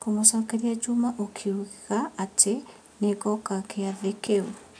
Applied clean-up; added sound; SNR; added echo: none; none; none; none.